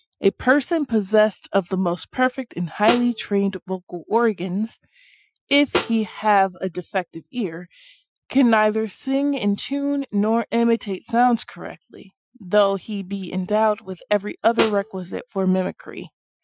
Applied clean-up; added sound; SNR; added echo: classical method Wiener filter.